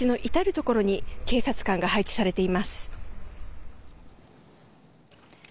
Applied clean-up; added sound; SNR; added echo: none; none; none; none.